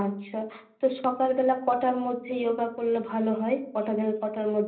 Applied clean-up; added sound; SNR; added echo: none; none; none; reverberation time 0.5 s.